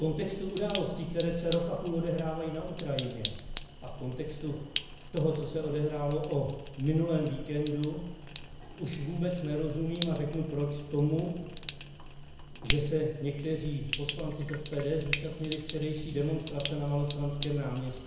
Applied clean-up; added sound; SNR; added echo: none; Sink (filling or washing); 4 dB; reverberation time 1.0 s.